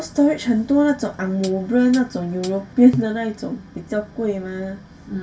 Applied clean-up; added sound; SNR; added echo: none; Hi-hat; 15 dB; reverberation time 0.2 s.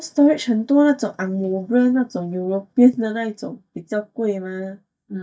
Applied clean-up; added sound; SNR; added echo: neural mask model DeepFilterNet 3.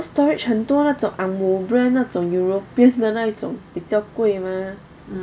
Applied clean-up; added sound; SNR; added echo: none; none; none; none.